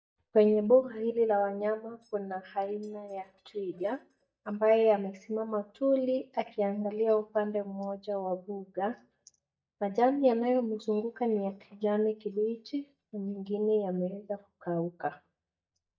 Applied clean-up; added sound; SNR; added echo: neural mask model DeepFilterNet 3.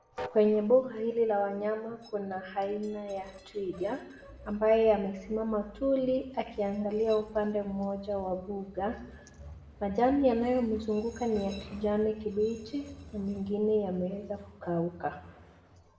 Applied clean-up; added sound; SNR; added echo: none; Train; 19 dB; reverberation time 0.8 s.